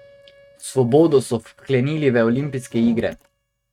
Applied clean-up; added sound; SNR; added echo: neural mask model RNNoise.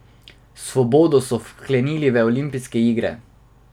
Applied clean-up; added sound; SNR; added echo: none; none; none; none.